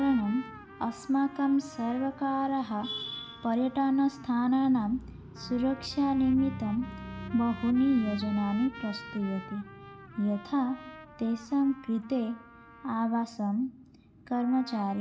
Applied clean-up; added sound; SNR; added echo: none; Trumpet; 19 dB; none.